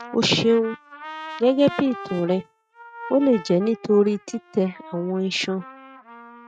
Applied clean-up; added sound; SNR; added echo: neural mask model RNNoise.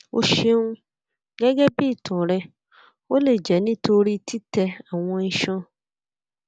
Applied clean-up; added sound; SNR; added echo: none; none; none; none.